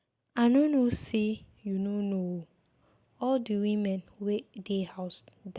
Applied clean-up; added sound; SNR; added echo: none; none; none; none.